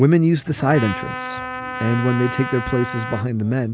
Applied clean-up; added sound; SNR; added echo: none; Trumpet; 9 dB; none.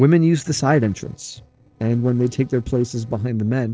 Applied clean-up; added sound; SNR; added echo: neural separator model SepFormer DNS4.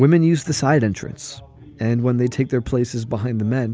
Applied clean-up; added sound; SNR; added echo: none; none; none; none.